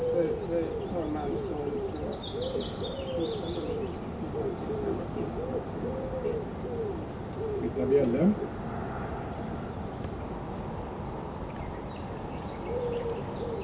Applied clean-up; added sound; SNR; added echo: none; Bird; -2 dB; reverberation time 0.2 s.